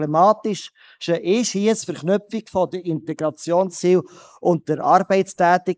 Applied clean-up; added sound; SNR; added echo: neural mask model Resemble Enhance denoiser.